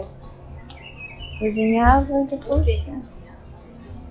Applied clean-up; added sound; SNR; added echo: classical method log-MMSE.